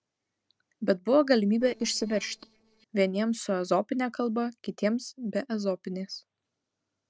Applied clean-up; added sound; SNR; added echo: neural separator model SepFormer DNS4.